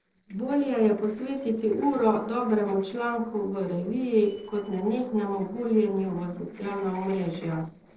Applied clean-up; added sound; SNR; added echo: neural separator model SepFormer DNS4.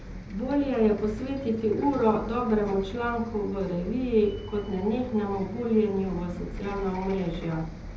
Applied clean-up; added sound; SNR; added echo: none; Bus; 11 dB; reverberation time 0.7 s.